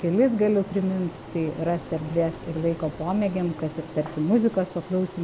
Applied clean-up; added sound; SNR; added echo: none; Engine; 14 dB; none.